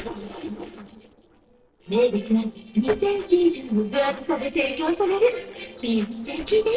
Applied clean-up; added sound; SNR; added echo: neural separator model SepFormer DNS4.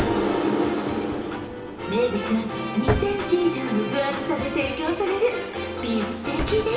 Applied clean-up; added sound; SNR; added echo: none; Drawer open or close; 10 dB; reverberation time 2.7 s.